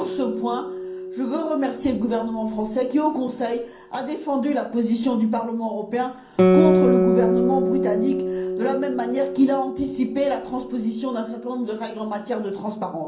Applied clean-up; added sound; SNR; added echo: none; Guitar; 1 dB; reverberation time 0.6 s.